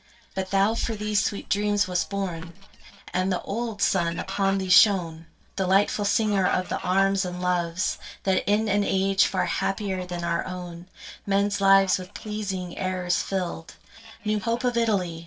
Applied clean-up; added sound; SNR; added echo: neural separator model SepFormer DNS4.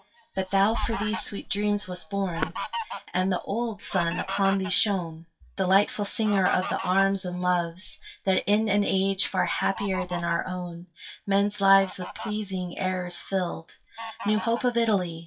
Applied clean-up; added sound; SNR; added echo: classical method WPE with log-MMSE.